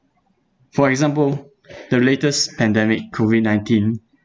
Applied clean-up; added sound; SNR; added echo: none; none; none; none.